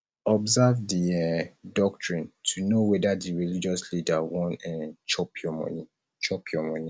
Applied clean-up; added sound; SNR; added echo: none; none; none; none.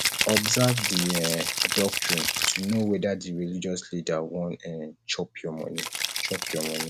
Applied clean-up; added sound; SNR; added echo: none; Rattle (instrument); 2 dB; none.